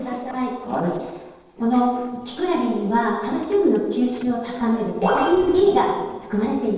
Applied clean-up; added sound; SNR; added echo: neural separator model SepFormer DNS4.